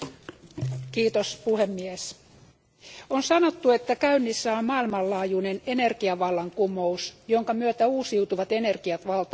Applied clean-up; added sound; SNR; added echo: none; none; none; none.